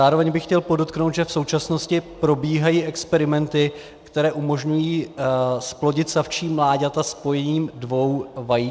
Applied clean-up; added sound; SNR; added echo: none; none; none; none.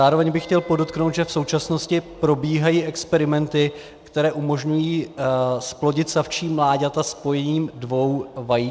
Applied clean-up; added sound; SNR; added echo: none; Wind instrument, woodwind instrument; 19 dB; none.